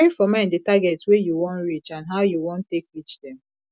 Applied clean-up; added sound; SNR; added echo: none; none; none; none.